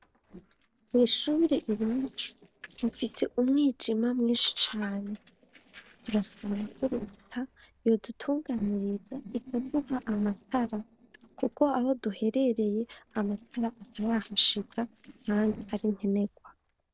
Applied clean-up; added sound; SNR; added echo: neural separator model SepFormer DNS4.